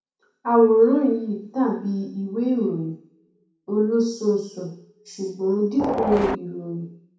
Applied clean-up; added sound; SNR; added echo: none; Train; 2 dB; reverberation time 0.6 s.